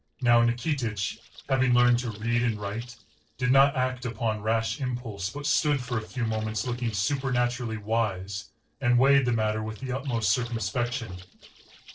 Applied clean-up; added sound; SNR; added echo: neural separator model SepFormer DNS4.